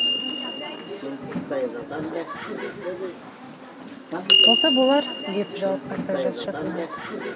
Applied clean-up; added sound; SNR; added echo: none; Door / Bell; -3 dB; none.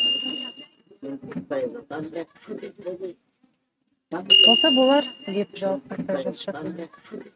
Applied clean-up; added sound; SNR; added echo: neural mask model RNNoise.